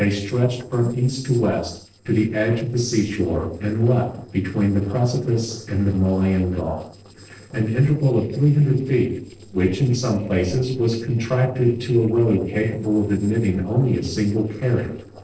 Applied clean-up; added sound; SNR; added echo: neural separator model SepFormer DNS4.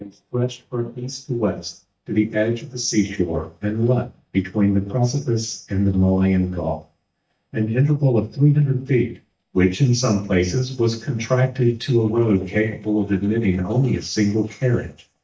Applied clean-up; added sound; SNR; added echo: neural mask model DeepFilterNet 3.